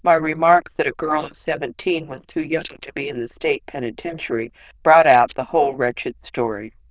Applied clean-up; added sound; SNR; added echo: neural diffusion model UNIVERSE++.